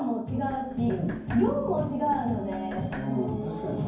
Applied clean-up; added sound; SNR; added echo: none; Knock; 16 dB; reverberation time 0.9 s.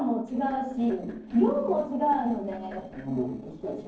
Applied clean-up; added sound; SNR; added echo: neural separator model SepFormer DNS4.